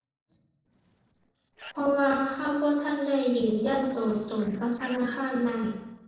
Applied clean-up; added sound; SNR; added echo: neural separator model SepFormer DNS4.